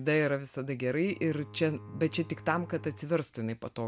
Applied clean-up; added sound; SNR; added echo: none; Bowed string instrument; 17 dB; none.